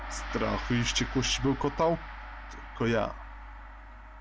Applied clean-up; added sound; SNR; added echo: none; Gong; 12 dB; none.